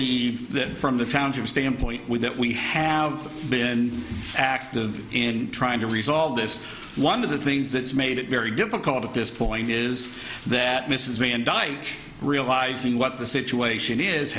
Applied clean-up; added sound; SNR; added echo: none; none; none; none.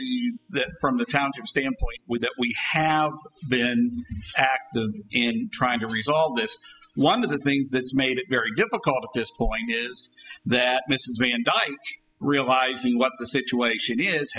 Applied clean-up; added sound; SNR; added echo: classical method spectral subtraction.